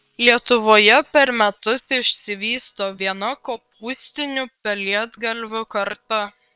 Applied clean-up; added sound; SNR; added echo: neural separator model SepFormer WHAM!.